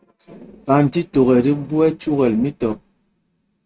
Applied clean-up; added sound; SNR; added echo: neural mask model RNNoise.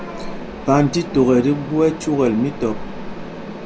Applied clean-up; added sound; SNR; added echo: none; Mechanisms; 10 dB; none.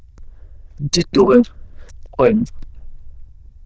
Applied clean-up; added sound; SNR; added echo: neural diffusion model UNIVERSE++.